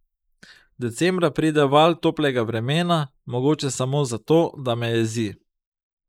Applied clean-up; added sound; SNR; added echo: neural mask model Resemble Enhance denoiser.